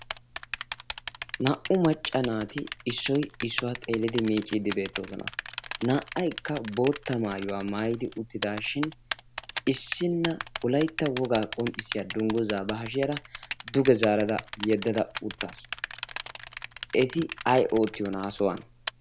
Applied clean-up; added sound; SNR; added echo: none; Typing; 10 dB; none.